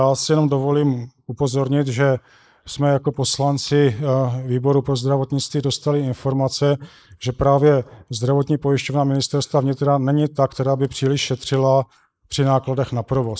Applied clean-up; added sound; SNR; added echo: neural mask model Resemble Enhance denoiser.